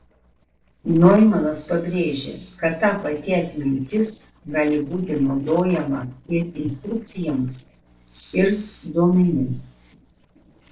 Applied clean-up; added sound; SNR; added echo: neural separator model SepFormer DNS4.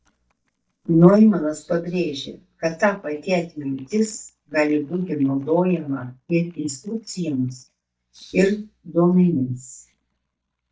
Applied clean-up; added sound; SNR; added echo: neural mask model DeepFilterNet 3.